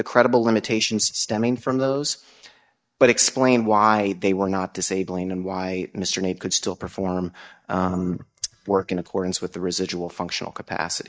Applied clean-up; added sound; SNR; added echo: neural mask model DeepFilterNet 3.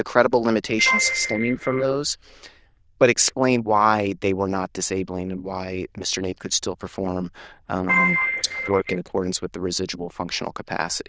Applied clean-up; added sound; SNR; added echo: neural diffusion model UNIVERSE++.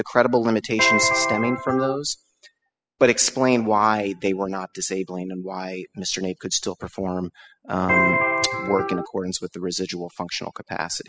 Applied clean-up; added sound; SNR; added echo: classical method spectral subtraction.